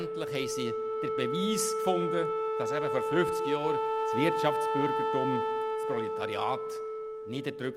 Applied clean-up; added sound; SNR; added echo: none; Wind instrument, woodwind instrument; -2 dB; none.